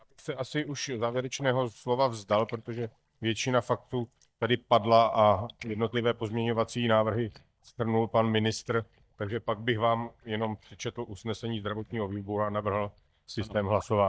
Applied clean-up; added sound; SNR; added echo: neural mask model DeepFilterNet 3.